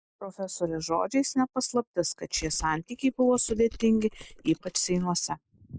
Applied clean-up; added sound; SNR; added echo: neural mask model Resemble Enhance denoiser.